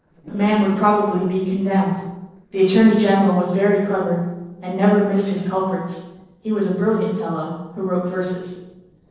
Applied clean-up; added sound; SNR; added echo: neural separator model SepFormer DNS4.